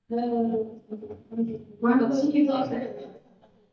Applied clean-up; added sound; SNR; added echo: neural mask model DeepFilterNet 3.